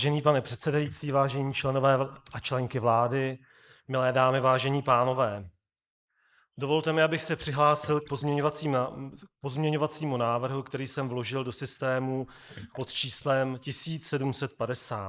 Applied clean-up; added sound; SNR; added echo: neural mask model Resemble Enhance denoiser.